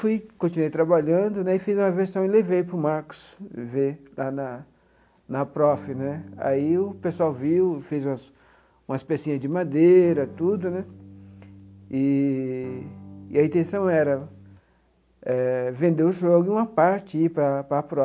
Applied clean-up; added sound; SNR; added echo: none; Electric guitar / Strum; 20 dB; none.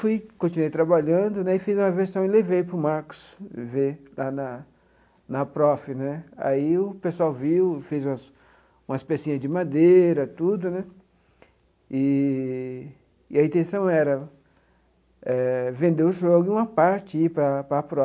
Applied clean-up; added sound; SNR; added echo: none; none; none; none.